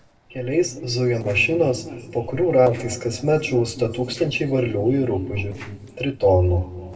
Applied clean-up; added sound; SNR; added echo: neural separator model SepFormer DNS4.